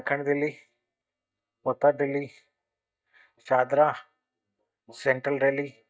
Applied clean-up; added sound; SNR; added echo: neural mask model DeepFilterNet 3.